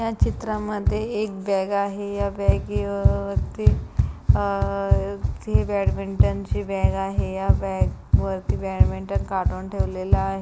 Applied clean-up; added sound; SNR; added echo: none; Run; -4 dB; none.